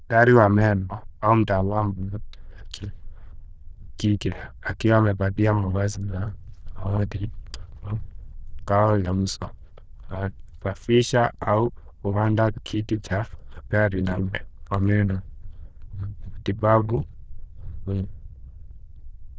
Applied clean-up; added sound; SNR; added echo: neural diffusion model UNIVERSE++.